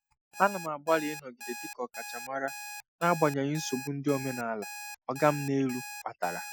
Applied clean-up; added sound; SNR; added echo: classical method Wiener filter.